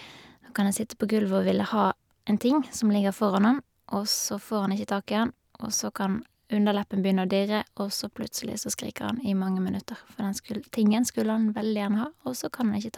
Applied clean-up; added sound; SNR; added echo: none; none; none; none.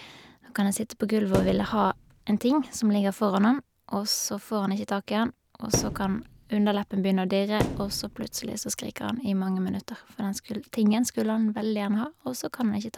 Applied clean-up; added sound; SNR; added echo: none; Thump, thud; 7 dB; none.